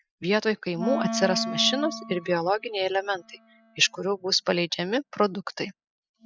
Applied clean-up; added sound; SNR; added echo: classical method spectral subtraction.